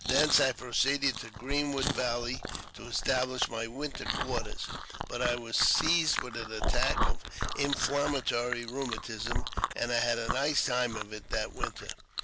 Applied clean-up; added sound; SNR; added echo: none; Chewing, mastication; 2 dB; none.